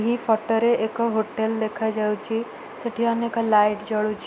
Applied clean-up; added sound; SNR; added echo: none; none; none; none.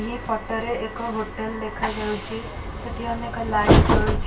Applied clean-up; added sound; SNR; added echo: none; Train; -4 dB; reverberation time 0.2 s.